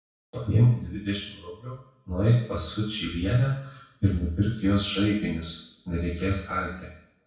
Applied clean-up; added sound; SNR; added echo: none; none; none; reverberation time 0.6 s.